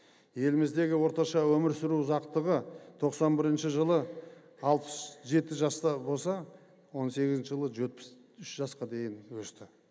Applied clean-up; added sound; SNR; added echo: none; none; none; none.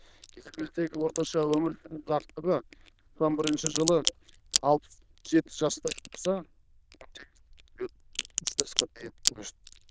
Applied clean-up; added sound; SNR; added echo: neural diffusion model UNIVERSE++.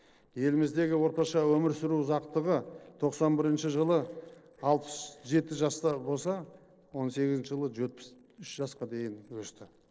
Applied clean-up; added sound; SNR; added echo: neural separator model SepFormer DNS4.